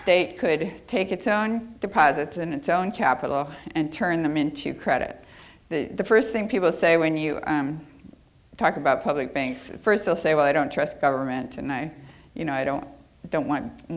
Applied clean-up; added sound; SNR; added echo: none; none; none; none.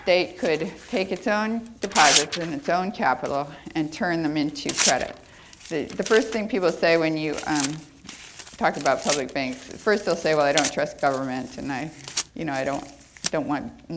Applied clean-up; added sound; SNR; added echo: none; Tearing; 8 dB; none.